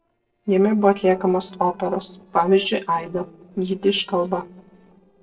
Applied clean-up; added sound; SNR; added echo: neural separator model SepFormer DNS4.